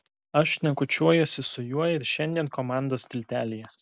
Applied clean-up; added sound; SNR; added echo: none; none; none; none.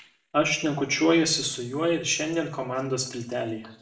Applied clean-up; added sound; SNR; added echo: none; none; none; reverberation time 0.5 s.